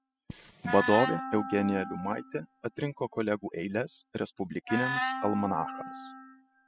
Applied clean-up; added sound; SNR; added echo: classical method spectral subtraction.